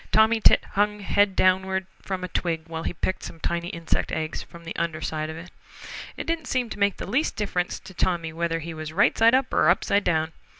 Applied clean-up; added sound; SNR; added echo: none; none; none; none.